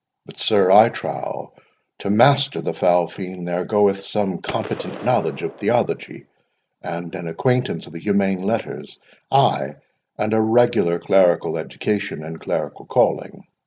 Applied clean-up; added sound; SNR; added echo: none; Gunshot, gunfire; 14 dB; none.